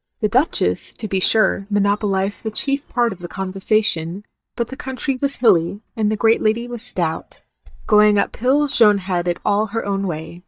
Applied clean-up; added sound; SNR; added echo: neural mask model DeepFilterNet 3.